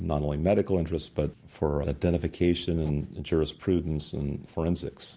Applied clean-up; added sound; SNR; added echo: none; none; none; none.